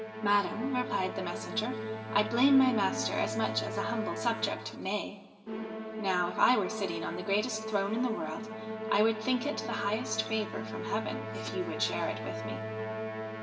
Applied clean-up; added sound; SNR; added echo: none; Musical instrument; 6 dB; reverberation time 1.5 s.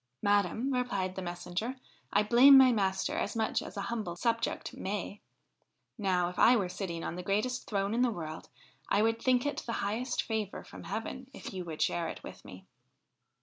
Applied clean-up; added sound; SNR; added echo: none; none; none; none.